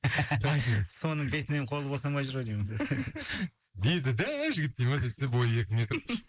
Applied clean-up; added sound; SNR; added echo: neural mask model Resemble Enhance denoiser.